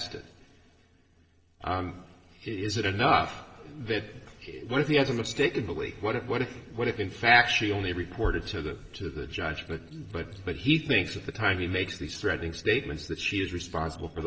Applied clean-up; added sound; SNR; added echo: neural separator model SepFormer DNS4.